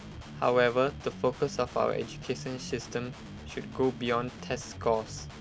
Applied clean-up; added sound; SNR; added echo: none; Guitar; 12 dB; none.